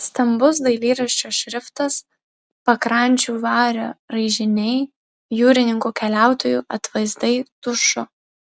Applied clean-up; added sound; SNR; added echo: none; none; none; none.